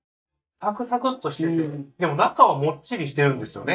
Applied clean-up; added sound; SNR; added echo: neural mask model DeepFilterNet 3.